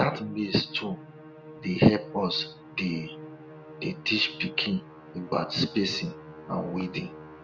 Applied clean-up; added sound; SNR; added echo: none; Musical instrument; 15 dB; none.